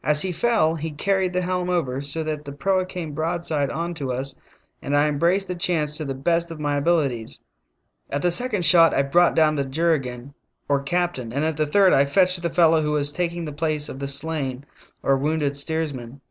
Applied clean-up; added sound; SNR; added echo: none; none; none; none.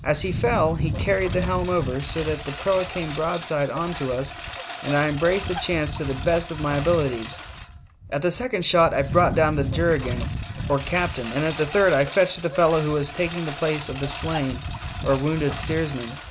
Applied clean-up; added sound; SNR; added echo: none; Engine; 8 dB; none.